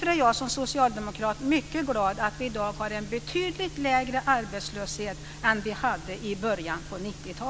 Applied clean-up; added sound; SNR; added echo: none; none; none; none.